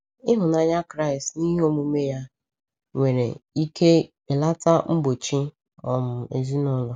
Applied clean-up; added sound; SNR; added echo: none; none; none; none.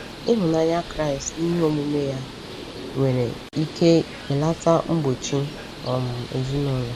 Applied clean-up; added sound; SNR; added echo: none; Bird; 13 dB; none.